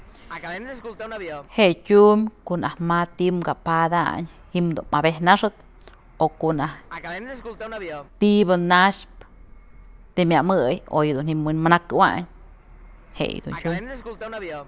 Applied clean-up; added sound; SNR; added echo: none; Fixed-wing aircraft, airplane; 17 dB; none.